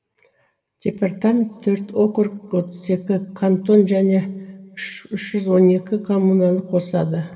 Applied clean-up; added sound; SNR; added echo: none; none; none; reverberation time 1.0 s.